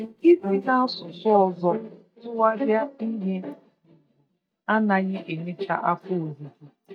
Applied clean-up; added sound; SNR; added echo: neural mask model DeepFilterNet 3.